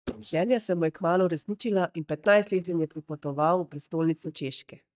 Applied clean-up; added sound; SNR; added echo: neural mask model DeepFilterNet 3.